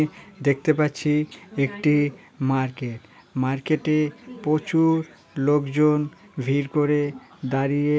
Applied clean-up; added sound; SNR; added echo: none; none; none; none.